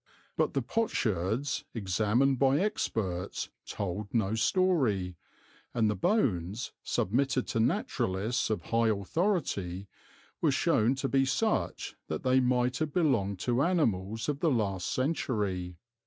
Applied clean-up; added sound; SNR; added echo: none; none; none; none.